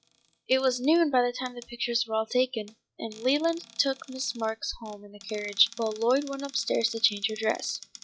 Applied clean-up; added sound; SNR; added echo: classical method log-MMSE.